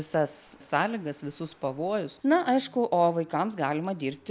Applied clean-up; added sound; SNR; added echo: none; none; none; none.